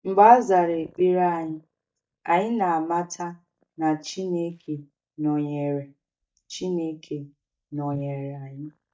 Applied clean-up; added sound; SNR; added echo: neural mask model DeepFilterNet 3.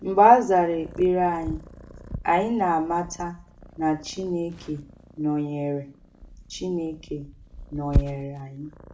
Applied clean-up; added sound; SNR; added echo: none; Purr; 10 dB; reverberation time 0.4 s.